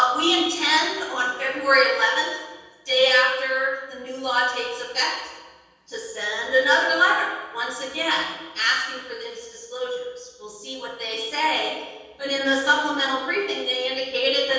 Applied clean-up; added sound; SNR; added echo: none; none; none; reverberation time 1.2 s.